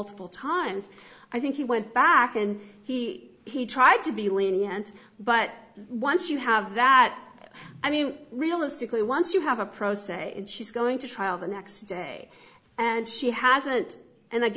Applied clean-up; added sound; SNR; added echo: none; none; none; none.